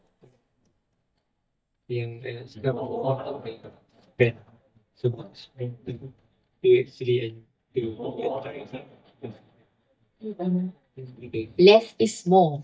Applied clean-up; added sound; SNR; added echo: neural mask model DeepFilterNet 3.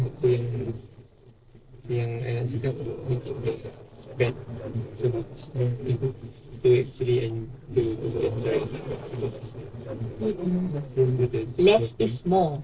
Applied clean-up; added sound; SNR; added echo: neural separator model SepFormer DNS4.